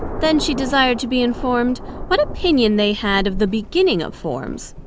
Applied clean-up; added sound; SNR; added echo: none; Thunder; 10 dB; none.